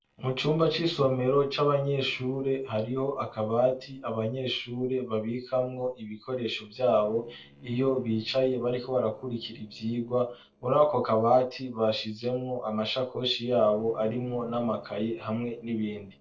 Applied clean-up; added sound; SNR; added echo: neural separator model SepFormer DNS4.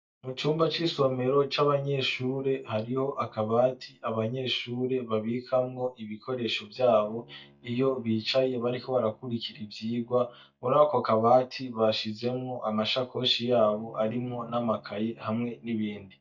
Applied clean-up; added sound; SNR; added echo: neural mask model DeepFilterNet 3.